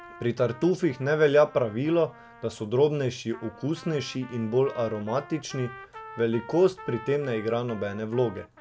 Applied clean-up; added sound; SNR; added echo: none; Trumpet; 20 dB; none.